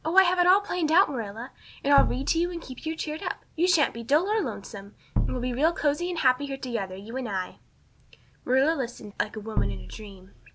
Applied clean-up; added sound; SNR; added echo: none; Bass drum; 1 dB; none.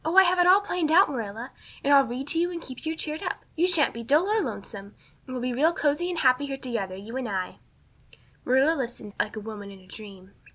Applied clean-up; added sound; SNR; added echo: none; none; none; none.